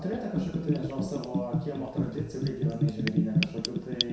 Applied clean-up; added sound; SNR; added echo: none; Bathtub (filling or washing) / Gurgling; -4 dB; reverberation time 0.7 s.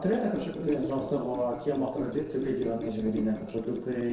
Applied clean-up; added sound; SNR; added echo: neural separator model SepFormer DNS4.